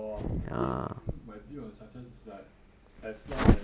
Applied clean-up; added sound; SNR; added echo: none; none; none; none.